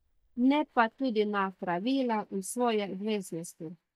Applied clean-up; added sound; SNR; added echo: neural mask model DeepFilterNet 3.